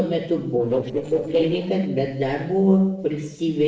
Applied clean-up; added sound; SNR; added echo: neural separator model SepFormer DNS4.